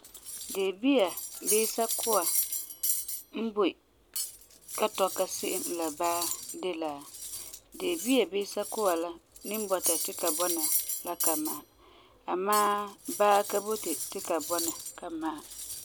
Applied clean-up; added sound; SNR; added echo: none; Cutlery, silverware; 4 dB; none.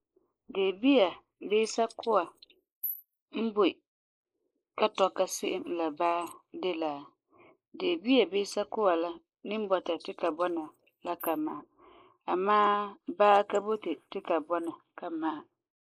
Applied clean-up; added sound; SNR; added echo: neural mask model Resemble Enhance denoiser.